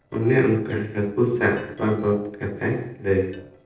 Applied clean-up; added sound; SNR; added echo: neural separator model SepFormer DNS4.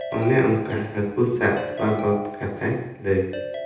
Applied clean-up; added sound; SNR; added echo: none; Ringtone / Keyboard (musical); 11 dB; reverberation time 0.9 s.